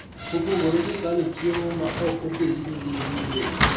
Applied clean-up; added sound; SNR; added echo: none; Slam; 3 dB; reverberation time 0.6 s.